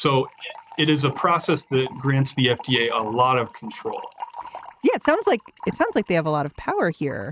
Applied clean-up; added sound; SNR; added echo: neural mask model RNNoise.